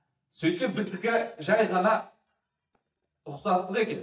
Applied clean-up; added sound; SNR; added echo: neural mask model DeepFilterNet 3.